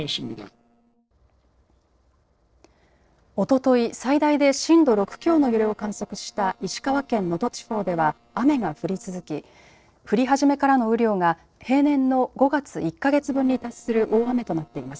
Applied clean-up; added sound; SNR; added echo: neural separator model SepFormer DNS4.